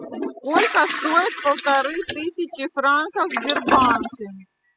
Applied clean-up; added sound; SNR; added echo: classical method spectral subtraction.